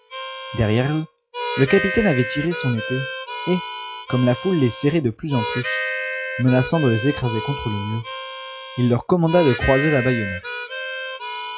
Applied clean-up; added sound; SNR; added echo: classical method log-MMSE.